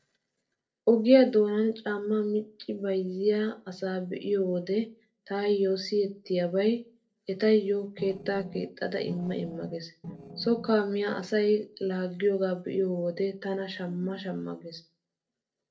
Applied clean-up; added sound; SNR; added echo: neural separator model SepFormer DNS4.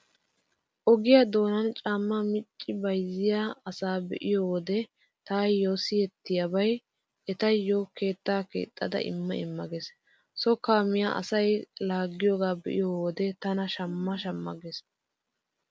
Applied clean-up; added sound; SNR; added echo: none; none; none; none.